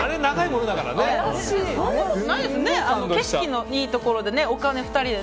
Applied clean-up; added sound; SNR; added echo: none; Brass instrument; 13 dB; none.